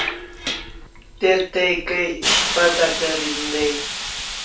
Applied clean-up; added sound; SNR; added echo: none; Hiss; 4 dB; reverberation time 0.3 s.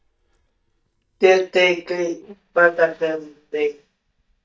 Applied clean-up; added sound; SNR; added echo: neural mask model DeepFilterNet 3.